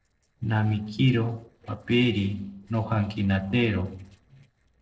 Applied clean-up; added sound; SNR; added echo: neural separator model SepFormer DNS4.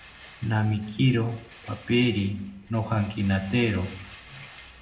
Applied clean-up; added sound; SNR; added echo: none; Rattle; 18 dB; reverberation time 0.2 s.